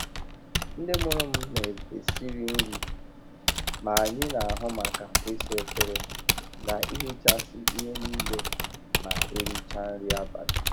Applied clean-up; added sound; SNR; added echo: none; Typing; -4 dB; none.